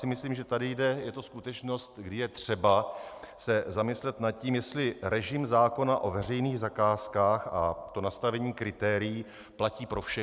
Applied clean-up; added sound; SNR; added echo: none; none; none; none.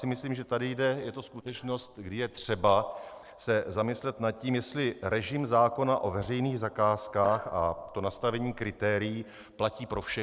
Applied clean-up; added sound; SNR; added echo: neural separator model SepFormer DNS4.